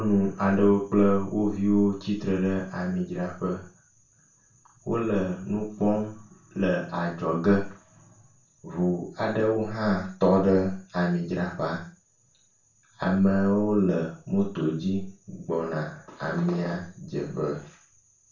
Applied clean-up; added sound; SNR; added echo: none; none; none; reverberation time 0.4 s.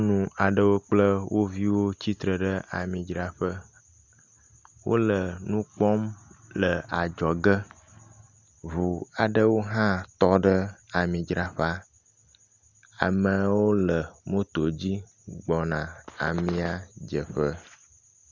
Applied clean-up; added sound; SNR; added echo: none; none; none; none.